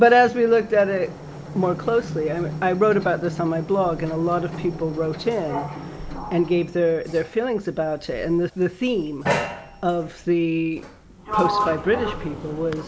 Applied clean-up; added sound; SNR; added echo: none; Sliding door; 9 dB; none.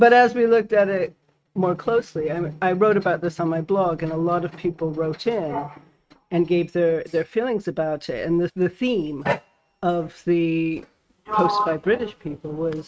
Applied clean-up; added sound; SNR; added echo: neural mask model RNNoise.